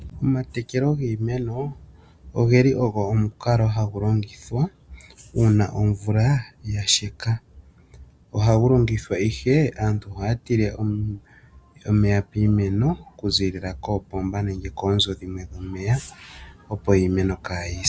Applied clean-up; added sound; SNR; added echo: none; none; none; none.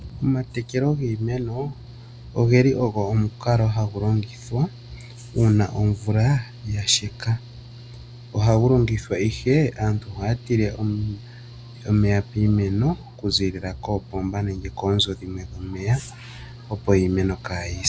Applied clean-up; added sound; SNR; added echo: none; Mechanical fan / Engine; 18 dB; none.